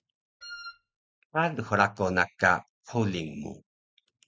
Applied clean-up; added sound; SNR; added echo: neural mask model RNNoise.